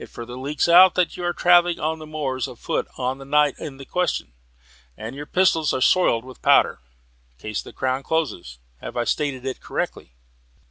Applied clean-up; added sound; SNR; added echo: none; none; none; none.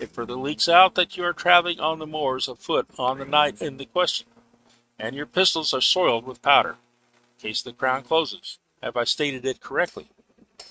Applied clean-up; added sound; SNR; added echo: neural mask model RNNoise.